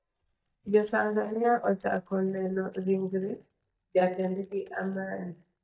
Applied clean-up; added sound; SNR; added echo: neural mask model DeepFilterNet 3.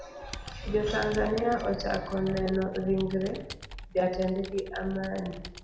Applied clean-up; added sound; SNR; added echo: none; Computer keyboard; 12 dB; reverberation time 0.8 s.